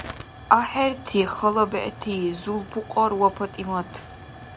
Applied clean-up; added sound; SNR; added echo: none; Tick / Hiss / Explosion / Fire; 16 dB; none.